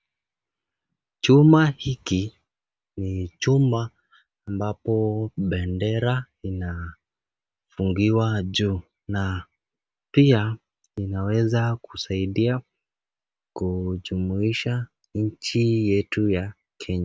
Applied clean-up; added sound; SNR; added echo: none; none; none; none.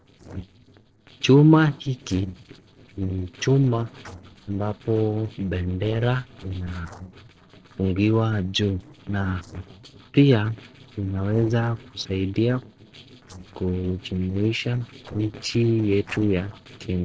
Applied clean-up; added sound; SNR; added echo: neural separator model SepFormer DNS4.